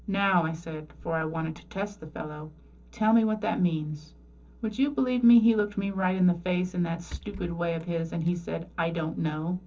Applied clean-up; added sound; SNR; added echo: neural separator model SepFormer DNS4.